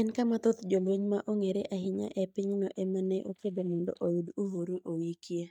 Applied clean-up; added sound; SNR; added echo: neural mask model DeepFilterNet 3.